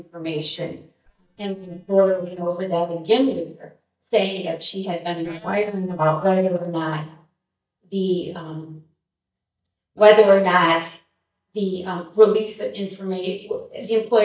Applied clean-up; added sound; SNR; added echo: neural mask model DeepFilterNet 3.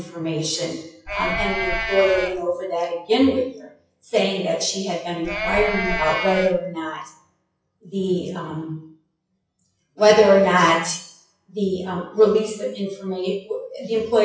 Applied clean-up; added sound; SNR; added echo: classical method WPE with log-MMSE.